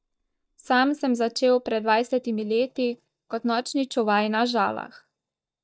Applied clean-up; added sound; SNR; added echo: neural mask model DeepFilterNet 3.